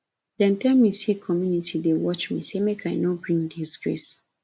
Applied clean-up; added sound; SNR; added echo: none; none; none; none.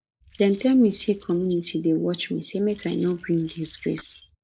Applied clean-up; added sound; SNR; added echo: neural mask model Resemble Enhance denoiser.